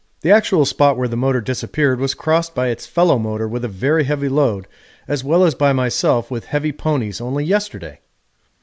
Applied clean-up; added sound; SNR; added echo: none; none; none; none.